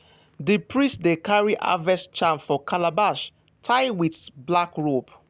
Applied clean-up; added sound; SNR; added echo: none; none; none; none.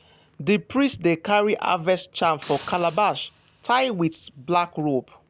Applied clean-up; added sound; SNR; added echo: none; Hiss; 19 dB; none.